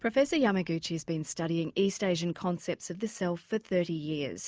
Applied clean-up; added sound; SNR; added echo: none; none; none; none.